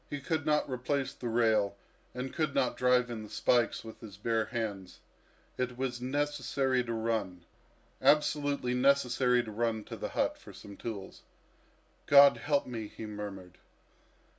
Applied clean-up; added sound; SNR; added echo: none; none; none; none.